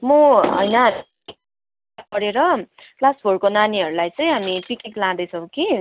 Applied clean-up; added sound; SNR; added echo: none; Shatter; 20 dB; none.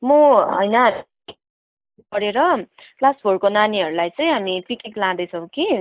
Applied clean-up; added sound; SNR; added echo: neural mask model Resemble Enhance denoiser.